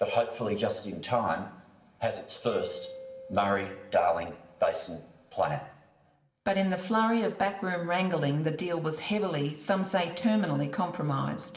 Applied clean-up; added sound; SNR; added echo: none; Mallet percussion; 20 dB; reverberation time 1.5 s.